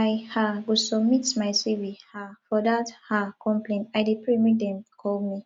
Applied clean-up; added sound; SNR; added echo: none; none; none; none.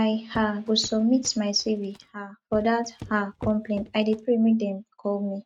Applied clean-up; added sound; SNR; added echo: neural mask model RNNoise.